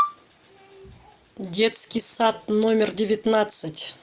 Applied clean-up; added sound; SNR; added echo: none; none; none; none.